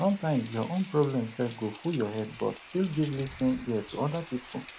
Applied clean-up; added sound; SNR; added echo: none; Rain; 16 dB; none.